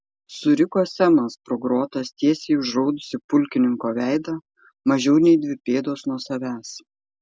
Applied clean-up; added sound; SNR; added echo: none; none; none; none.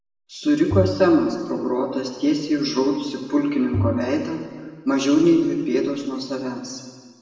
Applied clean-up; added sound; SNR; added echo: none; Bowed string instrument; 7 dB; reverberation time 1.5 s.